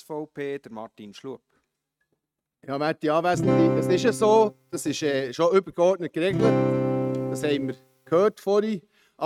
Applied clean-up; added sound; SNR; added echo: neural mask model RNNoise.